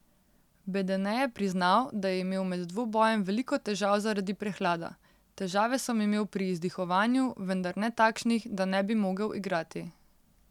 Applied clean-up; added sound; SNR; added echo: none; none; none; none.